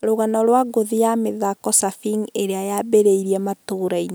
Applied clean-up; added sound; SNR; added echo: none; none; none; none.